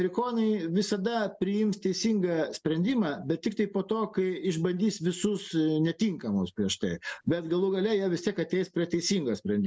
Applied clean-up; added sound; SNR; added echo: none; none; none; none.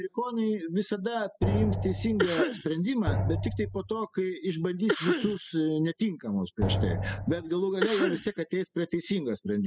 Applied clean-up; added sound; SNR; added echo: classical method spectral subtraction.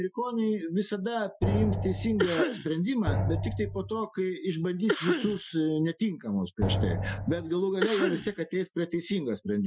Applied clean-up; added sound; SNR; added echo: classical method Wiener filter.